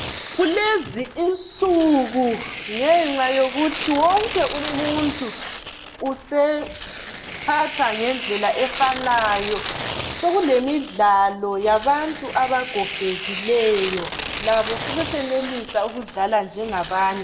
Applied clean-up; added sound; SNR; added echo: none; Tearing; 7 dB; reverberation time 1.5 s.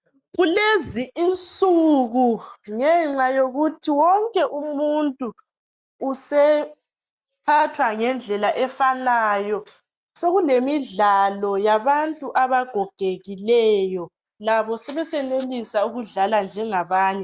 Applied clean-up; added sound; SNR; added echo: none; none; none; none.